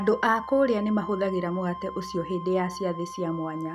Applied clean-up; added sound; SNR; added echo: none; Wind instrument, woodwind instrument; 13 dB; none.